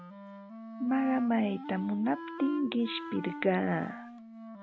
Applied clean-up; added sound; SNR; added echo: none; Wind instrument, woodwind instrument; 11 dB; none.